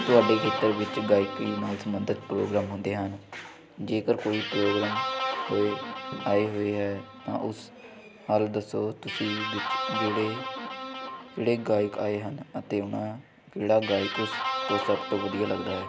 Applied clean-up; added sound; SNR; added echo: none; Guitar; 7 dB; none.